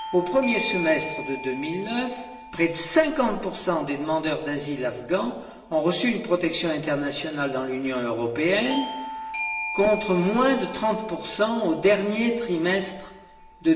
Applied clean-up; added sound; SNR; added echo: none; Bell / Doorbell; 13 dB; reverberation time 1.1 s.